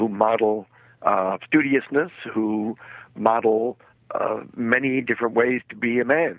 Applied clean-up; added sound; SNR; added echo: none; none; none; none.